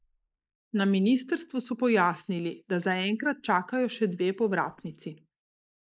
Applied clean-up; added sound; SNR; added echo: neural mask model Resemble Enhance denoiser.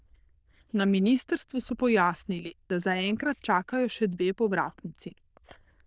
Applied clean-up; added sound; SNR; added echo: neural diffusion model UNIVERSE++.